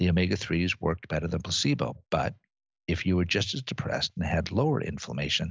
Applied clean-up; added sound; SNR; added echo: none; none; none; none.